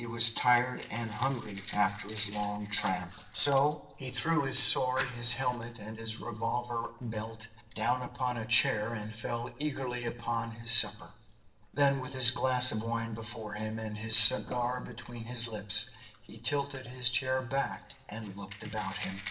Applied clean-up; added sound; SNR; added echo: neural separator model SepFormer DNS4.